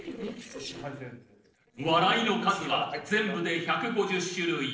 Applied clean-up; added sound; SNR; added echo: neural separator model SepFormer DNS4.